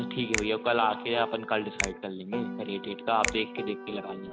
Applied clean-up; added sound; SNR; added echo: none; Piano + Finger snapping; 6 dB; none.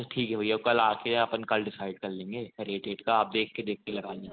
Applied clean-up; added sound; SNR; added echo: none; none; none; none.